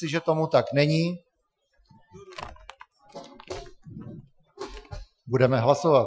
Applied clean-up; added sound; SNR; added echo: classical method Wiener filter.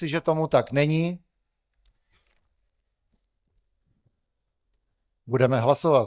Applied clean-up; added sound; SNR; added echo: neural mask model DeepFilterNet 3.